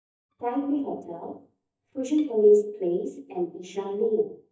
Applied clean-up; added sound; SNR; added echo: neural mask model DeepFilterNet 3.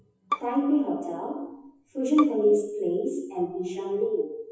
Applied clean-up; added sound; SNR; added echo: classical method WPE with log-MMSE.